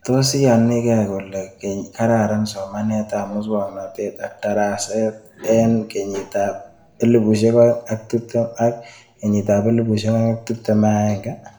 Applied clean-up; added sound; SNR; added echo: none; none; none; reverberation time 0.5 s.